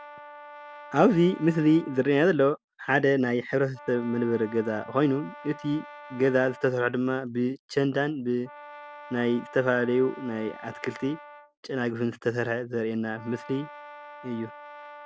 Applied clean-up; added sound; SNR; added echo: none; Brass instrument; 19 dB; none.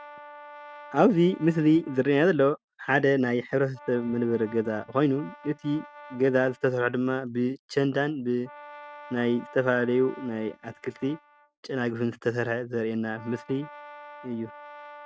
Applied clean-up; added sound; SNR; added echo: neural mask model RNNoise.